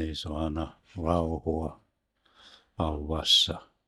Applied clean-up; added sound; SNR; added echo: neural mask model DeepFilterNet 3.